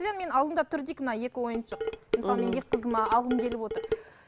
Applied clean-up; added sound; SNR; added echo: none; Dishes, pots, and pans; 4 dB; none.